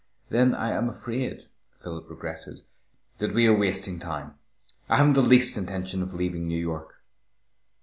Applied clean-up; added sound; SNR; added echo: none; none; none; none.